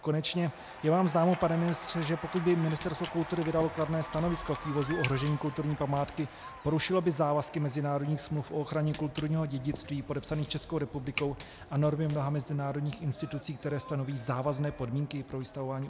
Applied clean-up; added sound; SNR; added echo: none; Walk, footsteps + Applause / Cheering; 14 dB; none.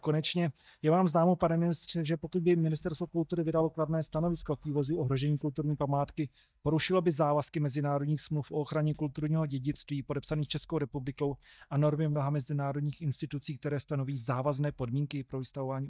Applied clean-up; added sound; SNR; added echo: neural mask model DeepFilterNet 3.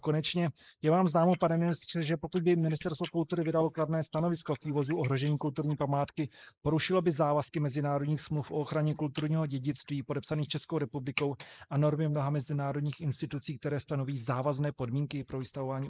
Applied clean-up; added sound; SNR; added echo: neural mask model Resemble Enhance denoiser.